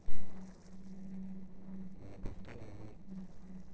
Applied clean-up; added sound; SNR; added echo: neural separator model SepFormer DNS4.